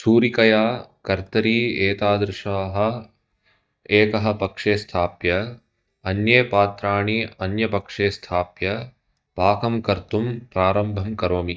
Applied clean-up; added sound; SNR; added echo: neural mask model DeepFilterNet 3.